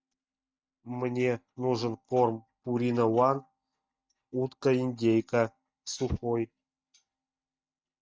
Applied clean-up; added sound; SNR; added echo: neural mask model DeepFilterNet 3.